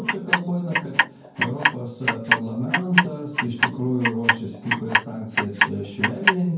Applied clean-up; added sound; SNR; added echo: none; Clock; -3 dB; reverberation time 0.9 s.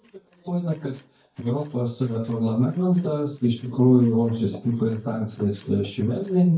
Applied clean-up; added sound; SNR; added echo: neural mask model DeepFilterNet 3.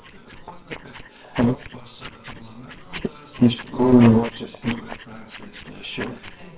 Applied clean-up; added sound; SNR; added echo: neural separator model SepFormer WHAMR!.